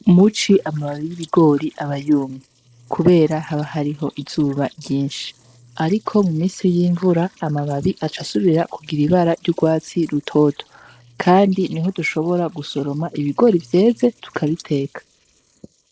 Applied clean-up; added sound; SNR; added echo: neural mask model Resemble Enhance denoiser.